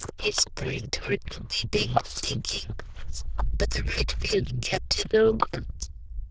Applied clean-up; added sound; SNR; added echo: neural diffusion model UNIVERSE++.